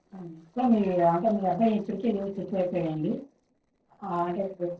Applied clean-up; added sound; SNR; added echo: neural separator model SepFormer DNS4.